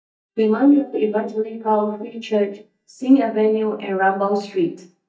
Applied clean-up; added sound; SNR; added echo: neural mask model DeepFilterNet 3.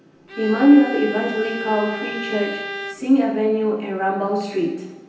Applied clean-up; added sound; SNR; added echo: none; Bowed string instrument; 11 dB; reverberation time 0.9 s.